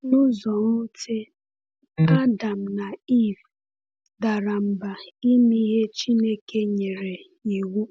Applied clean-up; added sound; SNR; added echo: none; none; none; none.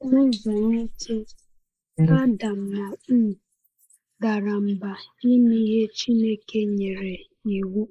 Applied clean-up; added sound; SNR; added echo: neural mask model Resemble Enhance denoiser.